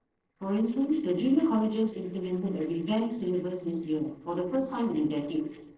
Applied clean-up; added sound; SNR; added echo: neural separator model SepFormer DNS4.